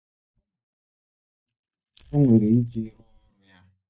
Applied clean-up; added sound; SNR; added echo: neural mask model DeepFilterNet 3.